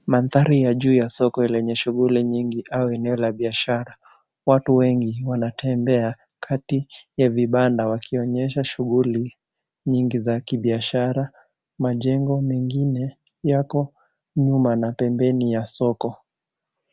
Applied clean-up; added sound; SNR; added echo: none; none; none; none.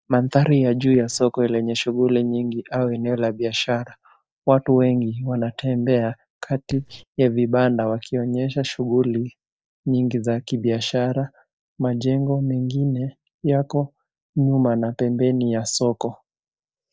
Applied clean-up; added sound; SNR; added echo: neural mask model DeepFilterNet 3.